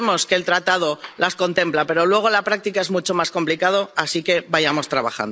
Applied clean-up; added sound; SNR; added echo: none; none; none; none.